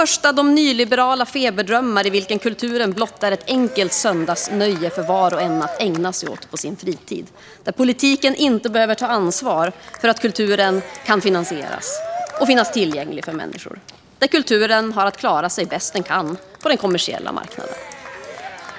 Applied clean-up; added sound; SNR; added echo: none; Cheering; 15 dB; none.